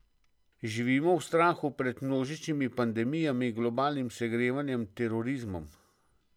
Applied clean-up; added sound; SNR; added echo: none; none; none; none.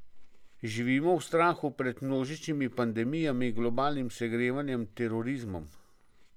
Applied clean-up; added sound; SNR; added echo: none; Chewing, mastication; 10 dB; none.